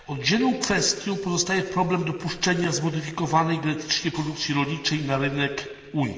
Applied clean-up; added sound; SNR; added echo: none; none; none; reverberation time 2.2 s.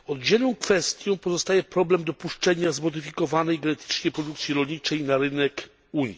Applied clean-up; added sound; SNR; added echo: none; none; none; none.